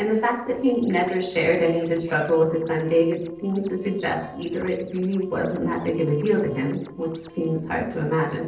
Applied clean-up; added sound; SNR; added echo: neural separator model SepFormer DNS4.